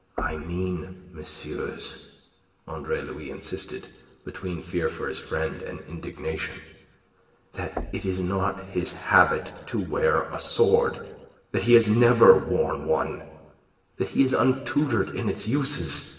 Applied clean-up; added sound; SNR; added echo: none; Knock; 15 dB; reverberation time 1.2 s.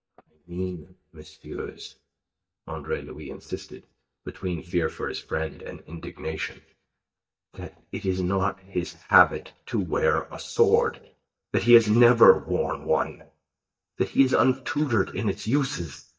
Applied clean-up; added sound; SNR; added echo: neural mask model DeepFilterNet 3.